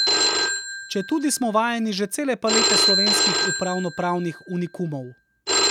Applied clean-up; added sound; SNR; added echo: none; Telephone; -2 dB; none.